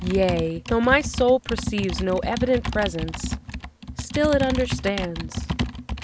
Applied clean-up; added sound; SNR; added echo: none; Computer keyboard; 5 dB; none.